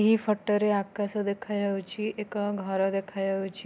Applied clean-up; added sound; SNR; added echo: none; none; none; none.